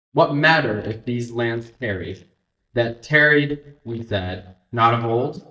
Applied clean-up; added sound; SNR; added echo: neural mask model DeepFilterNet 3.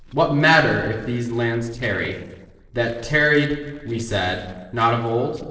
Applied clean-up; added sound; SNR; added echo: neural separator model SepFormer DNS4.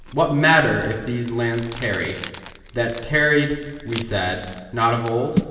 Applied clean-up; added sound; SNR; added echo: none; Crumpling, crinkling; 12 dB; reverberation time 1.2 s.